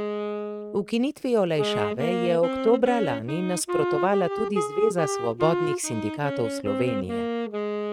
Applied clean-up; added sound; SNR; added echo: neural mask model RNNoise.